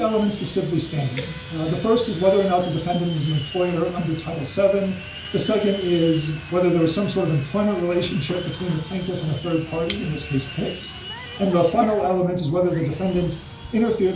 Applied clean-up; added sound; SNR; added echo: none; Sawing; 15 dB; reverberation time 0.4 s.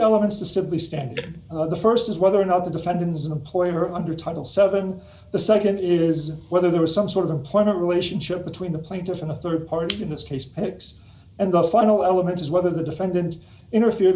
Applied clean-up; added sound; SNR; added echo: none; none; none; none.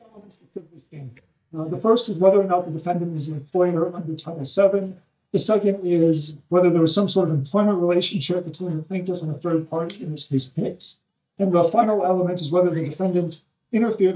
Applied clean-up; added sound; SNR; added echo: neural mask model DeepFilterNet 3.